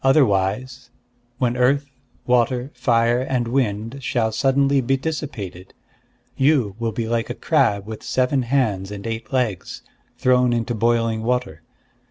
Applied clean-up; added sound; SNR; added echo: none; none; none; none.